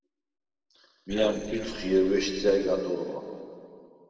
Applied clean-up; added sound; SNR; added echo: neural separator model SepFormer DNS4.